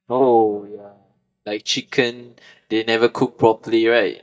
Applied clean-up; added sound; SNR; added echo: neural mask model DeepFilterNet 3.